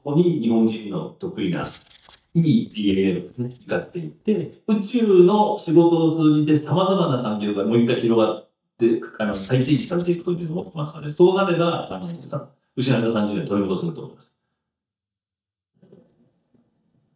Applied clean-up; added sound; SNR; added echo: neural mask model DeepFilterNet 3.